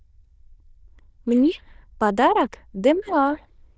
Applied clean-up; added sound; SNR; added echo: neural diffusion model UNIVERSE++.